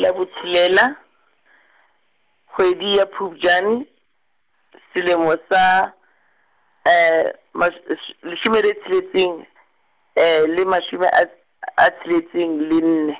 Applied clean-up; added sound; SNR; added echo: none; none; none; none.